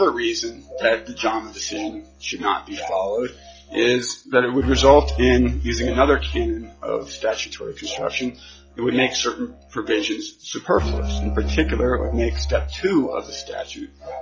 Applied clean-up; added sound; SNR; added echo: classical method log-MMSE.